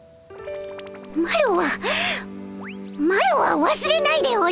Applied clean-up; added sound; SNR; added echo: none; none; none; none.